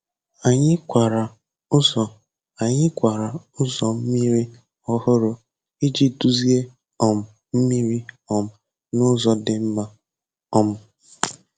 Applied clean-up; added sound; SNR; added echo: none; none; none; none.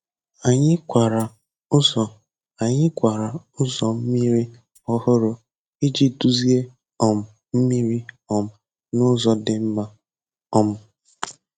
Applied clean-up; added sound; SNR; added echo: neural mask model RNNoise.